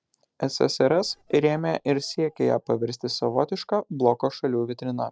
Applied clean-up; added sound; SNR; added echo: neural separator model SepFormer DNS4.